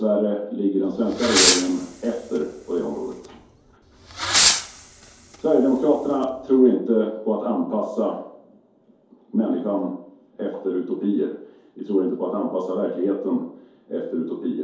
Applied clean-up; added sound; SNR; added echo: none; Fireworks; 2 dB; reverberation time 2.4 s.